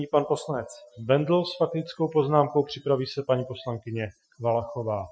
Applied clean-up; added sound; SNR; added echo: classical method Wiener filter.